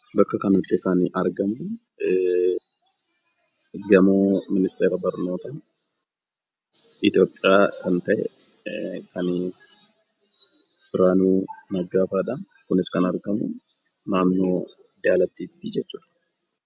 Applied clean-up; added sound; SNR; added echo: none; none; none; none.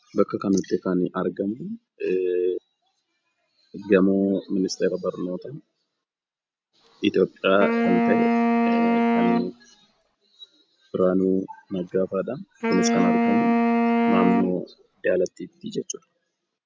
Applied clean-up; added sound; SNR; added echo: none; Wind instrument, woodwind instrument; -3 dB; none.